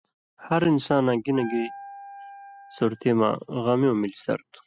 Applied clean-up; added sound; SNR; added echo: classical method spectral subtraction.